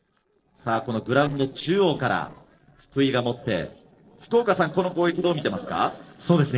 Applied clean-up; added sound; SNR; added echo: neural separator model SepFormer DNS4.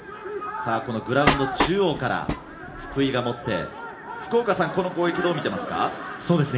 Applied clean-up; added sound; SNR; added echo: none; Train; 3 dB; reverberation time 0.4 s.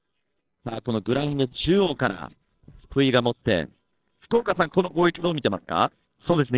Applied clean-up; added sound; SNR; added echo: neural separator model SepFormer WHAMR!.